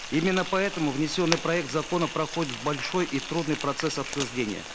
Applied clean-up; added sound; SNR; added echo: none; Frying (food); 8 dB; none.